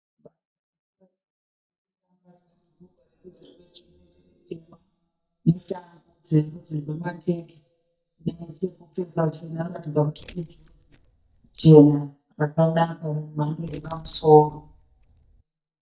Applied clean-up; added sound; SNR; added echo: neural mask model DeepFilterNet 3.